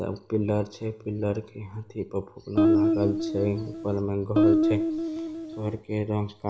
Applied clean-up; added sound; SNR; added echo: none; Guitar; -5 dB; reverberation time 1.6 s.